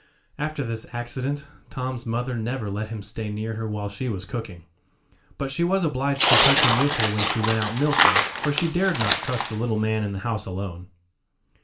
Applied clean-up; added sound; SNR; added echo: none; Tearing; -3 dB; reverberation time 0.2 s.